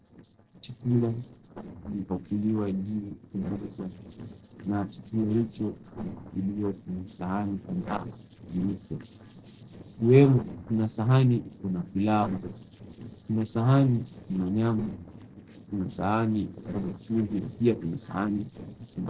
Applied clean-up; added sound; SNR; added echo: neural separator model SepFormer DNS4.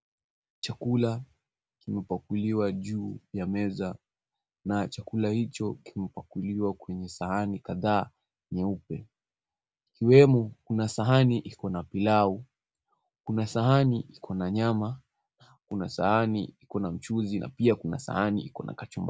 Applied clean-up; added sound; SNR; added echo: none; none; none; none.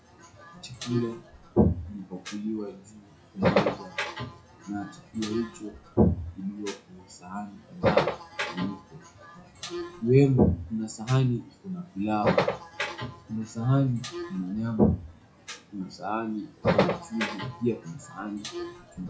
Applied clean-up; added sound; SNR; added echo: classical method WPE with log-MMSE.